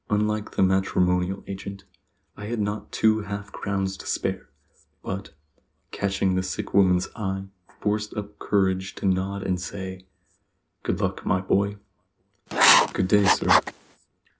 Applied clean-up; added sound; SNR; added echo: none; Writing; -4 dB; reverberation time 0.3 s.